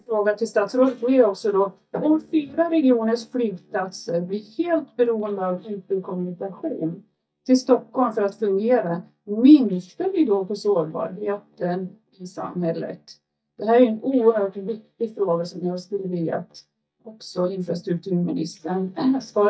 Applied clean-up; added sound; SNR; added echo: neural mask model DeepFilterNet 3.